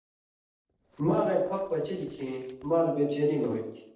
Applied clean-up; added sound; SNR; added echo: neural separator model SepFormer DNS4.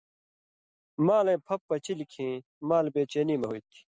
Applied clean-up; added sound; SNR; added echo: none; none; none; none.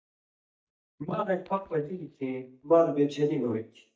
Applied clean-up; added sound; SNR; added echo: neural mask model DeepFilterNet 3.